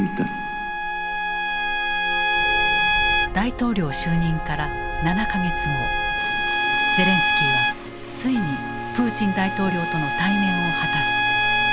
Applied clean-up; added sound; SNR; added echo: none; Trumpet; -2 dB; none.